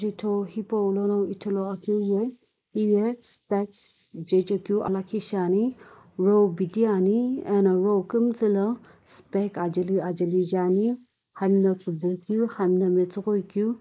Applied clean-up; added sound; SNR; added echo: neural mask model Resemble Enhance denoiser.